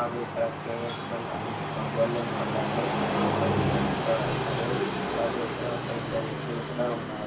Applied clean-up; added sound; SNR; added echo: none; Train; -4 dB; reverberation time 0.3 s.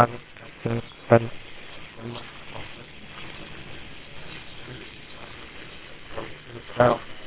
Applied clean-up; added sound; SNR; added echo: neural separator model SepFormer WHAMR!.